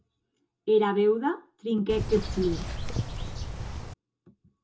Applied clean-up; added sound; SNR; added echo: none; Bird; 4 dB; reverberation time 0.2 s.